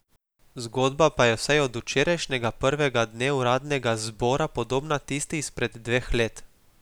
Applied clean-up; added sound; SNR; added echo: none; none; none; none.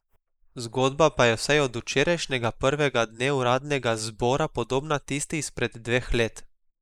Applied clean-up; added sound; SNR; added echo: neural mask model Resemble Enhance denoiser.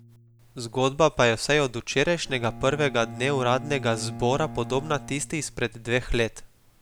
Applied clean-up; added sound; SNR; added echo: none; Bowed string instrument; 16 dB; none.